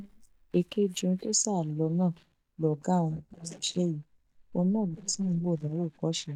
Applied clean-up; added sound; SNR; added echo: neural mask model DeepFilterNet 3.